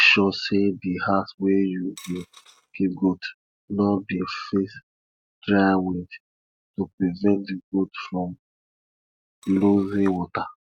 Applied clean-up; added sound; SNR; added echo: neural mask model RNNoise.